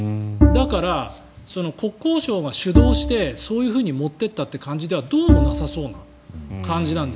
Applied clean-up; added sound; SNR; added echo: none; Bowed string instrument; -2 dB; none.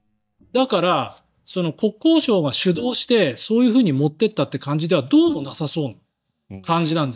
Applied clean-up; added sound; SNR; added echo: neural mask model DeepFilterNet 3.